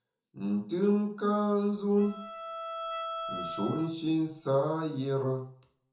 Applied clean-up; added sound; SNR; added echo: none; Bowed string instrument; 9 dB; reverberation time 0.6 s.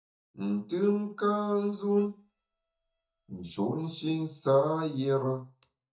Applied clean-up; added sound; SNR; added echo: neural mask model DeepFilterNet 3.